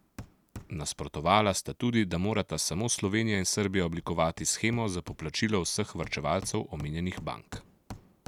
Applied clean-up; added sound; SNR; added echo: none; Hammer; 19 dB; none.